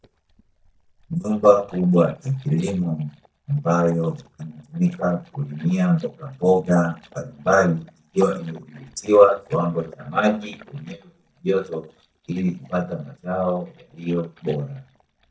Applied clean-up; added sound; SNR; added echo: neural mask model DeepFilterNet 3.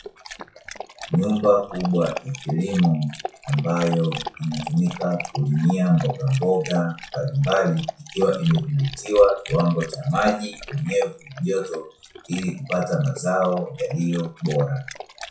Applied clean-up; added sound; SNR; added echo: classical method WPE with log-MMSE.